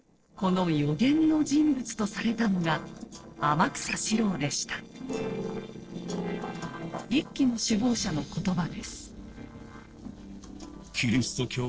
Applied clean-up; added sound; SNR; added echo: neural separator model SepFormer DNS4.